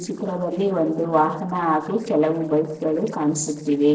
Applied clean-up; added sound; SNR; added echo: neural separator model SepFormer DNS4.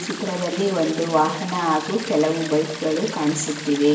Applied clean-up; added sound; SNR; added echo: none; Stream; 12 dB; reverberation time 0.8 s.